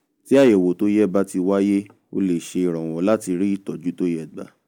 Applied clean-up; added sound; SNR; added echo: none; none; none; none.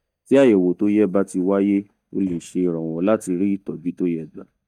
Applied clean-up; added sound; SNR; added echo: neural mask model DeepFilterNet 3.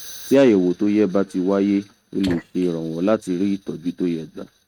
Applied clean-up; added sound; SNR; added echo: neural mask model RNNoise.